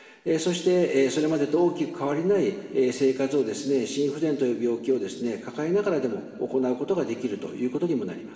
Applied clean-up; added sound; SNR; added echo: none; none; none; reverberation time 1.9 s.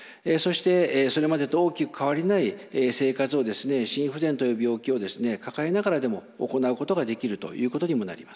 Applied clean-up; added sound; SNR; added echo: none; none; none; none.